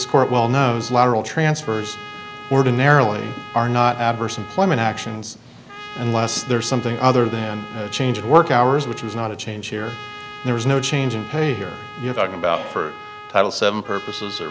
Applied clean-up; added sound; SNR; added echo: none; Trumpet; 16 dB; none.